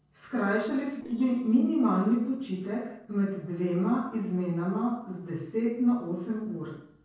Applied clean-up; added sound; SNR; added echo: neural separator model SepFormer DNS4.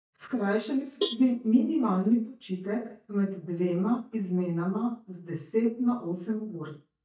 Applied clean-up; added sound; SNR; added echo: neural mask model DeepFilterNet 3.